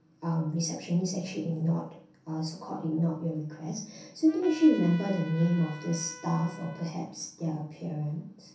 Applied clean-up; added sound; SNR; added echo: none; Trumpet; 18 dB; reverberation time 0.6 s.